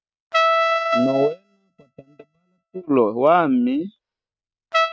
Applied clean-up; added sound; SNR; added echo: neural mask model RNNoise.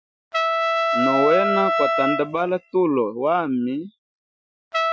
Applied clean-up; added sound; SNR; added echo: classical method Wiener filter.